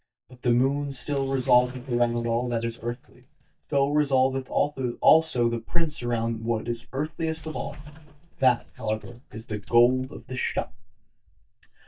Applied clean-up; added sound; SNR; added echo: neural mask model DeepFilterNet 3.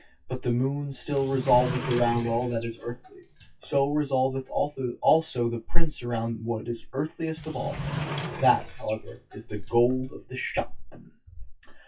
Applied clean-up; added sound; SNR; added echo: classical method WPE with log-MMSE.